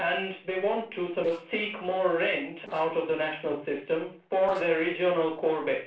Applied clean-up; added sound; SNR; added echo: neural separator model SepFormer DNS4.